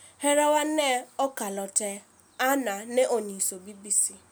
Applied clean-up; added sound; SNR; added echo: none; none; none; none.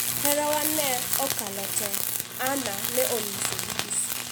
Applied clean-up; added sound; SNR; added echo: none; Tools; -2 dB; none.